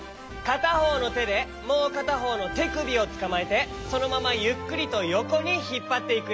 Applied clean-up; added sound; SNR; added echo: none; none; none; none.